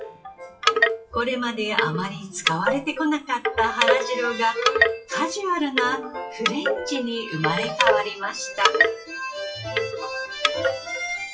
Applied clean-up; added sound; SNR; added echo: classical method WPE with log-MMSE.